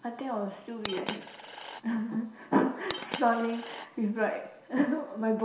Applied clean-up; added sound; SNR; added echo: none; Coin (dropping); 9 dB; reverberation time 0.7 s.